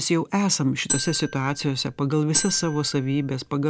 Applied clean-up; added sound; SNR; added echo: none; Marimba, xylophone; 7 dB; none.